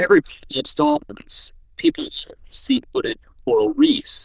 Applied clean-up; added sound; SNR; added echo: neural diffusion model UNIVERSE++.